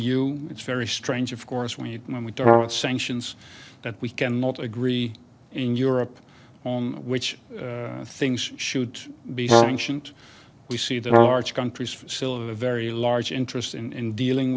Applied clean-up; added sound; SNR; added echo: none; Brass instrument; -5 dB; none.